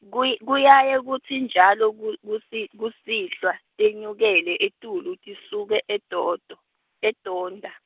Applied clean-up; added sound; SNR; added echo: none; none; none; none.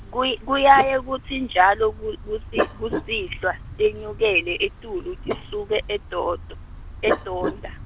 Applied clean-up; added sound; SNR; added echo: none; Dog; 9 dB; none.